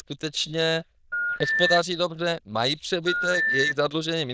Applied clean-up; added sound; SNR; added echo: neural diffusion model UNIVERSE++.